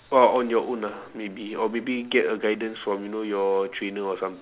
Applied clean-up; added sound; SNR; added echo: none; none; none; none.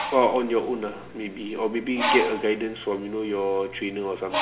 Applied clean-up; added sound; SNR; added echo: none; Bird; 7 dB; reverberation time 2.5 s.